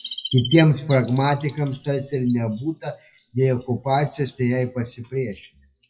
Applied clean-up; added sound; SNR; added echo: classical method WPE with log-MMSE.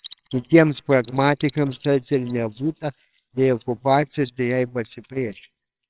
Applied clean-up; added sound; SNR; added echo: neural separator model SepFormer WHAMR!.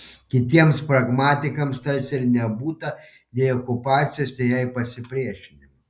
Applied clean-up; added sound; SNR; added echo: none; none; none; none.